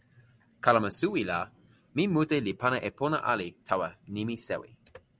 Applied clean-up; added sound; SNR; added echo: none; none; none; none.